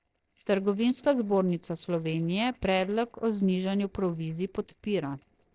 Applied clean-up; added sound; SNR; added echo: neural separator model SepFormer DNS4.